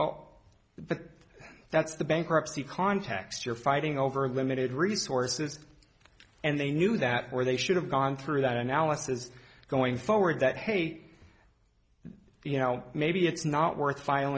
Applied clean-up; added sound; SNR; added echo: none; none; none; none.